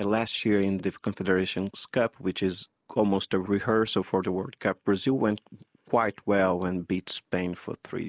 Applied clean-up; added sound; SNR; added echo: neural mask model Resemble Enhance denoiser.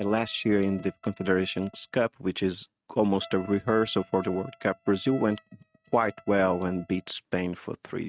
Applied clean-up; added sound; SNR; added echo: neural mask model RNNoise.